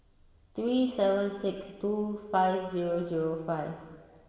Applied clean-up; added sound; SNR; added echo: none; none; none; reverberation time 1.9 s.